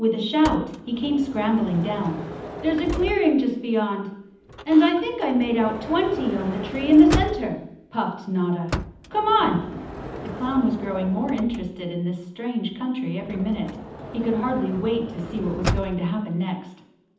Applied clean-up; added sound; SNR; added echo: none; Sliding door / Motor vehicle (road); 11 dB; reverberation time 0.8 s.